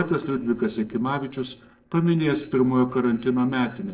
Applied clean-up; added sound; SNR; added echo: neural separator model SepFormer DNS4.